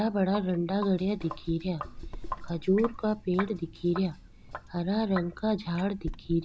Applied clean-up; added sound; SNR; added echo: none; Sink (filling or washing); 11 dB; none.